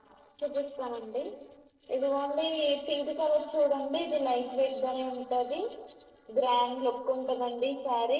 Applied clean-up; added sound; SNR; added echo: neural separator model SepFormer DNS4.